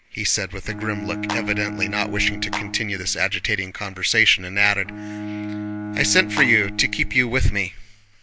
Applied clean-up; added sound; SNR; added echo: none; Clapping + Bowed string instrument; 9 dB; none.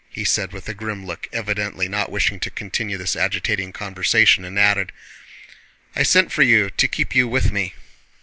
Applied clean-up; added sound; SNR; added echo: none; none; none; none.